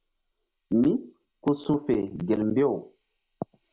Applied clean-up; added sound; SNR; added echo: neural mask model Resemble Enhance denoiser.